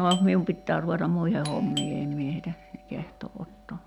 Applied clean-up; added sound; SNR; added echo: none; Doorbell; 14 dB; none.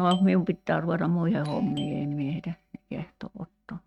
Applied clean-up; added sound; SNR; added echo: neural mask model RNNoise.